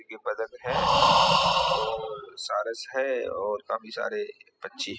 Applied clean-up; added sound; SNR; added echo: classical method spectral subtraction.